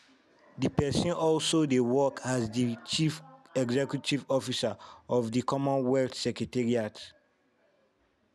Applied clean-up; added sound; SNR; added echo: none; none; none; none.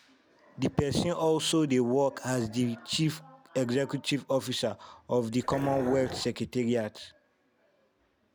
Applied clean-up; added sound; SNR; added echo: none; Dog; 8 dB; none.